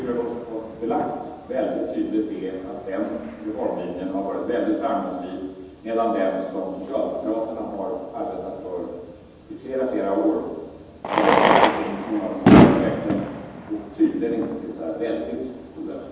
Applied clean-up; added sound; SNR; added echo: none; Fireworks; -1 dB; reverberation time 1.1 s.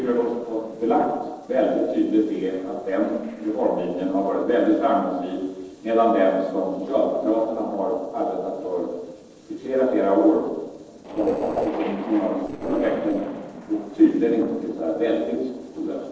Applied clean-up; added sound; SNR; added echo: neural separator model SepFormer DNS4.